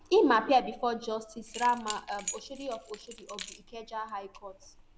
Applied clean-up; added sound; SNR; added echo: none; Keys jangling; 15 dB; none.